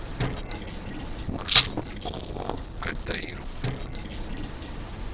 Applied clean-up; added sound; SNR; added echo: neural separator model SepFormer DNS4.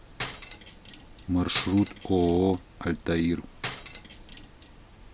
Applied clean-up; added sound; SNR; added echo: none; Cutlery, silverware; 10 dB; none.